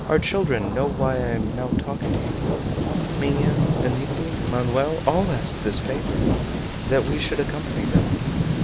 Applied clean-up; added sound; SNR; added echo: none; Thunder; -2 dB; none.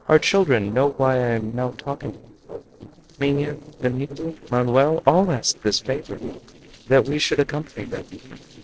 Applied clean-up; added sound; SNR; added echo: neural separator model SepFormer DNS4.